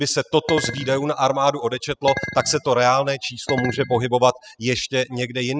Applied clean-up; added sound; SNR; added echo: classical method spectral subtraction.